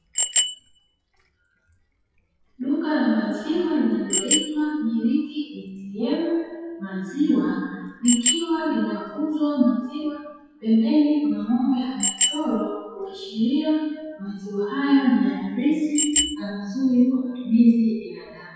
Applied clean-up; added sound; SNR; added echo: classical method WPE with log-MMSE.